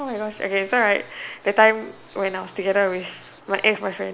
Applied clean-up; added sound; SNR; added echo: none; none; none; none.